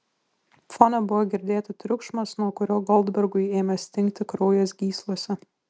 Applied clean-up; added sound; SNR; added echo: none; none; none; none.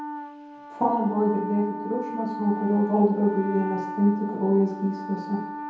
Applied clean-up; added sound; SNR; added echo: none; Wind instrument, woodwind instrument; 10 dB; reverberation time 1.9 s.